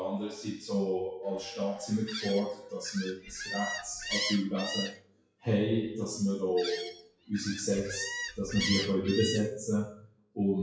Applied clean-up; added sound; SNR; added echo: classical method WPE with log-MMSE.